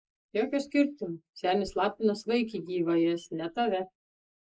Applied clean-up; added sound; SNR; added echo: neural mask model Resemble Enhance denoiser.